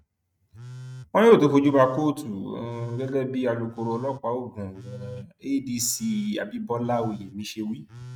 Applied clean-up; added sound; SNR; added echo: neural mask model RNNoise.